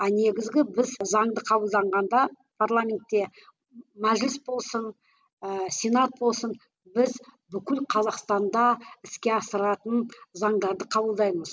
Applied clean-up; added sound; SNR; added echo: none; none; none; none.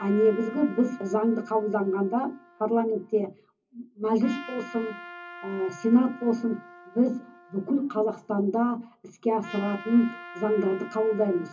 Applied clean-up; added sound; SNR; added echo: none; Trumpet; 18 dB; reverberation time 0.3 s.